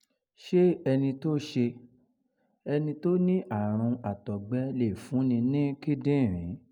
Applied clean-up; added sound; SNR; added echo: none; none; none; none.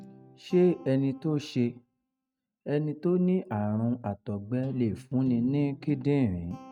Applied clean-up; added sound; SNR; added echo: neural mask model RNNoise.